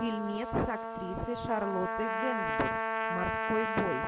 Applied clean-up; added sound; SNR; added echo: none; Trumpet; 0 dB; none.